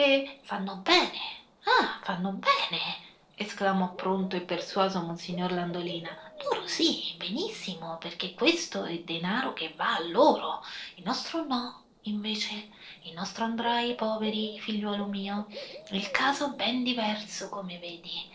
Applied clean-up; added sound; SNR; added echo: neural separator model SepFormer DNS4.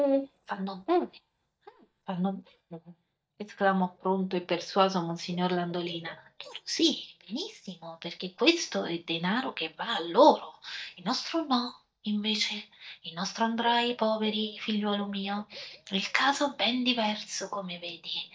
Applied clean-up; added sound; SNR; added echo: neural mask model DeepFilterNet 3.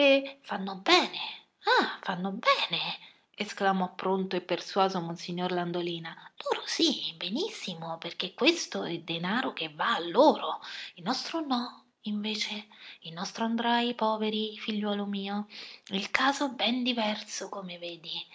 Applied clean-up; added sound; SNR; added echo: none; none; none; none.